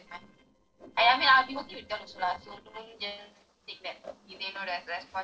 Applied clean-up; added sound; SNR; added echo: neural separator model SepFormer DNS4.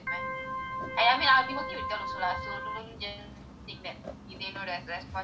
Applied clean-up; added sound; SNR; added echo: none; Organ; 3 dB; none.